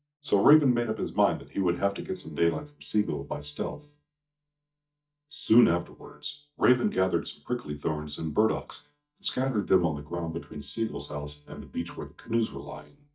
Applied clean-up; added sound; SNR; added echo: neural mask model DeepFilterNet 3.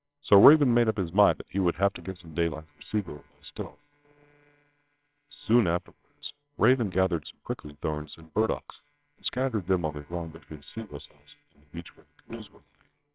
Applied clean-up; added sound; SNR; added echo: neural separator model SepFormer WHAMR!.